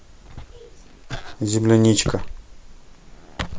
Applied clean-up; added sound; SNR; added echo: neural mask model Resemble Enhance denoiser.